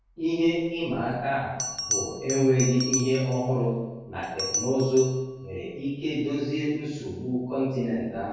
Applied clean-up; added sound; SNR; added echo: none; Bell; 10 dB; reverberation time 1.3 s.